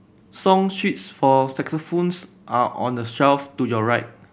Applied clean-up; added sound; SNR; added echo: none; none; none; none.